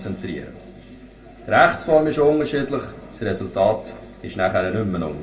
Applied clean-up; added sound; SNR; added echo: none; none; none; reverberation time 0.2 s.